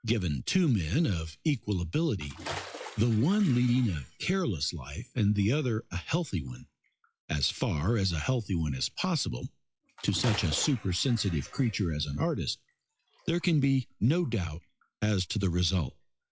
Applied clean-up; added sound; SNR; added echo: classical method log-MMSE.